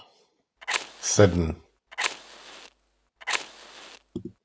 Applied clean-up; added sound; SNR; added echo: none; Fire; 7 dB; none.